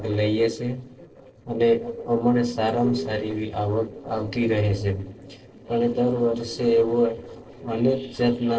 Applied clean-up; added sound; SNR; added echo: neural separator model SepFormer DNS4.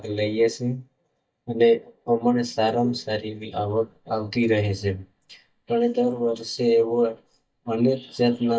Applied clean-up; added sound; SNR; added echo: neural mask model DeepFilterNet 3.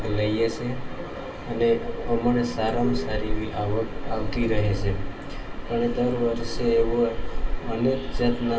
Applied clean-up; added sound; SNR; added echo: none; Train; 3 dB; reverberation time 0.2 s.